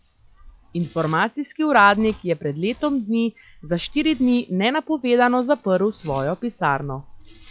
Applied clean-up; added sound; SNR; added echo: classical method log-MMSE.